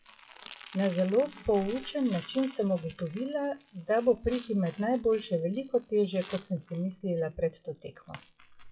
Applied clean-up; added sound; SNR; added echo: classical method WPE with log-MMSE.